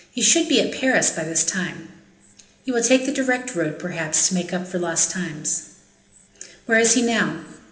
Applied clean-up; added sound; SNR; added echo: none; none; none; reverberation time 0.8 s.